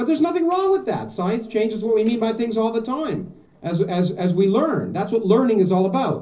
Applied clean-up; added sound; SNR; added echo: neural separator model SepFormer DNS4.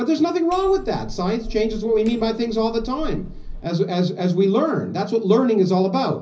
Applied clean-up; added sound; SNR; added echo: none; Hammer; 12 dB; reverberation time 0.5 s.